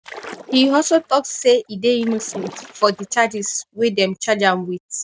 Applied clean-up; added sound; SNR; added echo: neural mask model RNNoise.